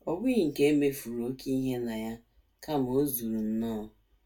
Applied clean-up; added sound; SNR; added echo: none; none; none; reverberation time 0.2 s.